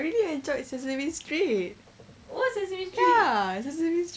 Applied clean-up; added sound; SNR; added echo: none; none; none; none.